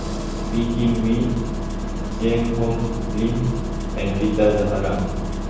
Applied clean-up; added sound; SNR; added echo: none; Engine starting; 2 dB; reverberation time 1.1 s.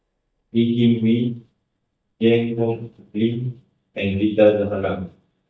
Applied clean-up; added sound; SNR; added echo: neural mask model DeepFilterNet 3.